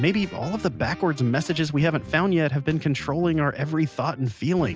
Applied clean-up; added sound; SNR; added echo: none; none; none; none.